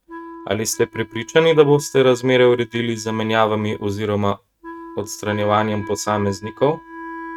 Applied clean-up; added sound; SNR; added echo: neural mask model RNNoise.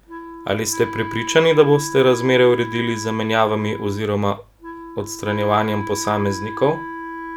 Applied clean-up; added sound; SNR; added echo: none; Wind instrument, woodwind instrument; 11 dB; none.